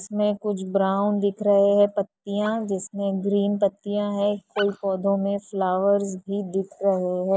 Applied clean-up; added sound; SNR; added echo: neural mask model Resemble Enhance denoiser.